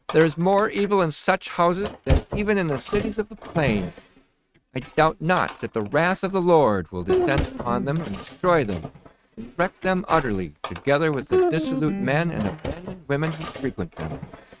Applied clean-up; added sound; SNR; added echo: neural mask model RNNoise.